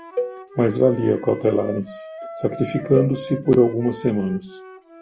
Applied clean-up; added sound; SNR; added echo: none; Cowbell + Wind instrument, woodwind instrument; 12 dB; none.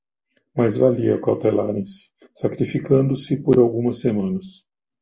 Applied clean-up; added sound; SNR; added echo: none; none; none; none.